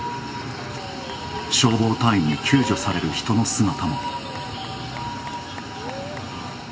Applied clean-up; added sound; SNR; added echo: none; Applause / Cheering / Clapping; 18 dB; reverberation time 1.3 s.